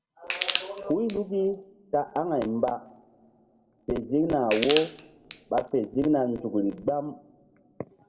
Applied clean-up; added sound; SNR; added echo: none; Crushing; 5 dB; reverberation time 0.3 s.